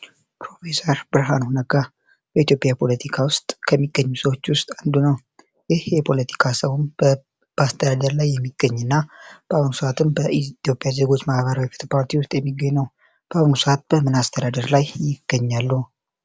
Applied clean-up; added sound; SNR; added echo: none; none; none; none.